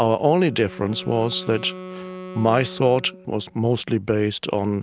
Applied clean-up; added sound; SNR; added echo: none; Wind instrument, woodwind instrument; 17 dB; none.